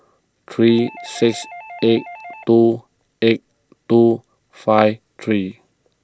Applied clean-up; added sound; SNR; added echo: none; Doorbell; 19 dB; none.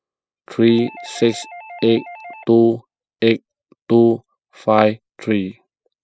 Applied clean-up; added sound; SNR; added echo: classical method spectral subtraction.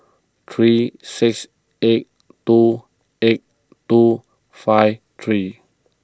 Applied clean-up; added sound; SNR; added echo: none; none; none; none.